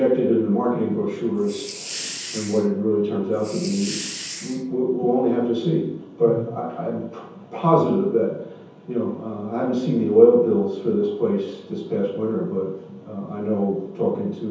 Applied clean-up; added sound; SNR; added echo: none; Hiss; 11 dB; reverberation time 0.9 s.